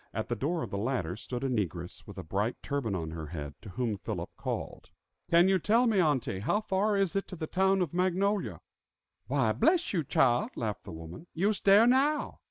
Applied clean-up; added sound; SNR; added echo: neural mask model Resemble Enhance denoiser.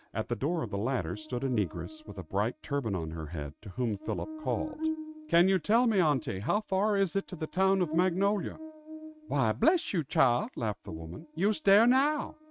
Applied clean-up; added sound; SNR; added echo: neural mask model RNNoise.